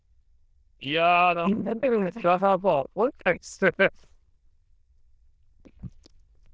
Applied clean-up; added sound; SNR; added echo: neural diffusion model UNIVERSE++.